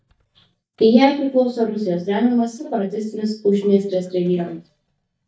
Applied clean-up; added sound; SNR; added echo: neural mask model DeepFilterNet 3.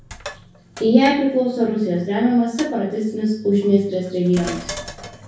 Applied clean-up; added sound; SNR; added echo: none; Sink (filling or washing); 17 dB; reverberation time 0.6 s.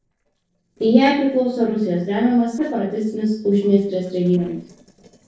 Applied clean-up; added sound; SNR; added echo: neural separator model SepFormer DNS4.